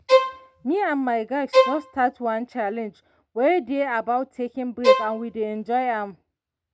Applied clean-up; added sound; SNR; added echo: none; Bowed string instrument; -2 dB; none.